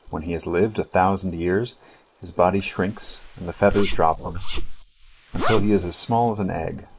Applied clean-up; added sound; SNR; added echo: neural mask model Resemble Enhance denoiser.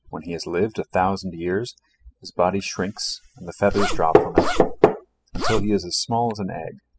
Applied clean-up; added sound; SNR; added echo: classical method spectral subtraction.